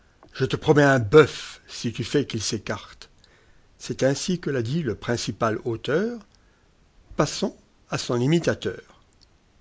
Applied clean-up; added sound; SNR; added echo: none; none; none; none.